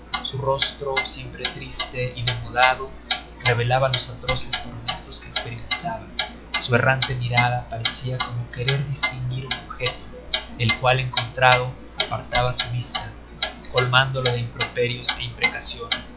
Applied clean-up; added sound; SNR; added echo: classical method log-MMSE.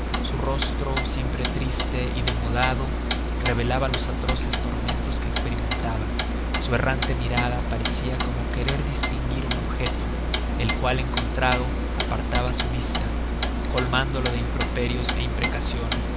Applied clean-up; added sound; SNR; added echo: none; Clock; -5 dB; none.